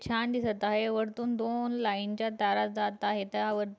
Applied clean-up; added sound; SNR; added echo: none; none; none; none.